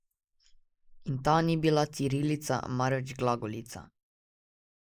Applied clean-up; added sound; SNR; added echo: neural mask model Resemble Enhance denoiser.